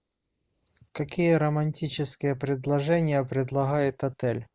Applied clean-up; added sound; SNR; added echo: neural mask model Resemble Enhance denoiser.